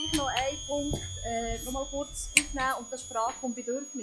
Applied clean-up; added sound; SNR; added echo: classical method log-MMSE.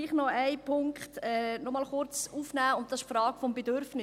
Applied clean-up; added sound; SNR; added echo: none; none; none; none.